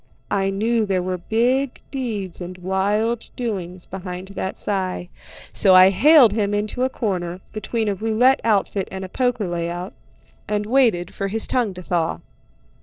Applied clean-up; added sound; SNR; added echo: neural separator model SepFormer DNS4.